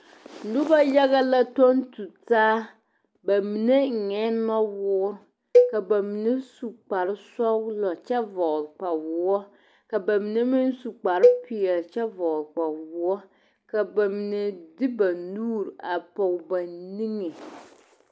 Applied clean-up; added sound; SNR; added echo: none; Cowbell; 0 dB; none.